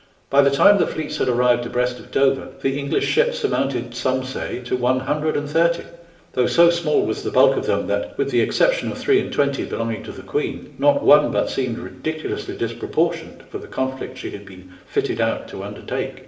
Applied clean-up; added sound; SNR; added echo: none; none; none; reverberation time 0.8 s.